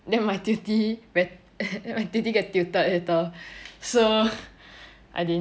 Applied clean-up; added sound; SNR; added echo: none; none; none; none.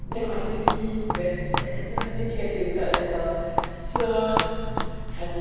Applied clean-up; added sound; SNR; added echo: none; Walk, footsteps; -2 dB; reverberation time 2.2 s.